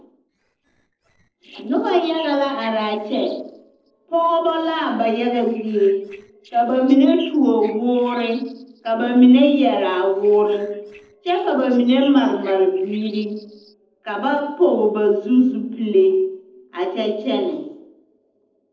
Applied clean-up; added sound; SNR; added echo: neural separator model SepFormer DNS4.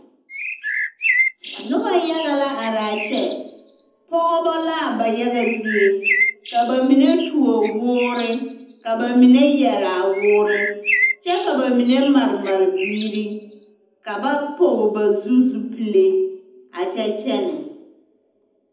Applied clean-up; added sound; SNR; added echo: none; Bird; 6 dB; reverberation time 0.8 s.